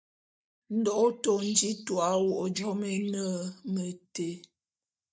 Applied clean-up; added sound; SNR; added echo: neural mask model DeepFilterNet 3.